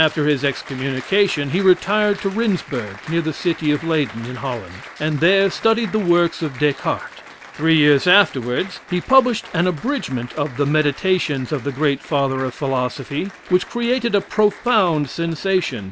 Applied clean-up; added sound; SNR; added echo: none; Applause; 18 dB; none.